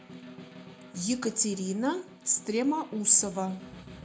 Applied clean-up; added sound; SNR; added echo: none; Snare drum; 19 dB; reverberation time 0.2 s.